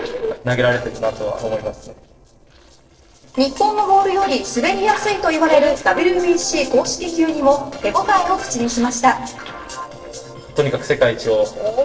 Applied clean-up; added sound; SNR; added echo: neural separator model SepFormer DNS4.